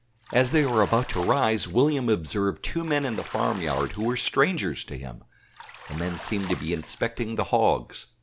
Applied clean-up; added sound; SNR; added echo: none; Bathtub (filling or washing); 17 dB; none.